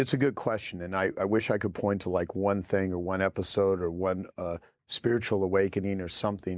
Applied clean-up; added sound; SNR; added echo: none; none; none; none.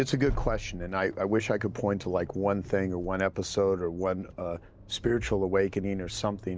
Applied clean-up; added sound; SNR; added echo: none; Accelerating, revving, vroom; 11 dB; none.